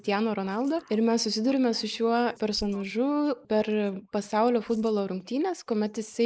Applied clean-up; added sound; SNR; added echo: neural mask model Resemble Enhance denoiser.